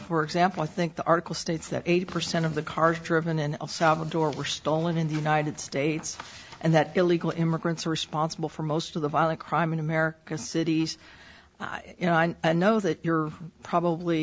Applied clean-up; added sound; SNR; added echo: none; none; none; none.